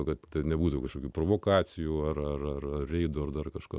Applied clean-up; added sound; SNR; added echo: none; none; none; none.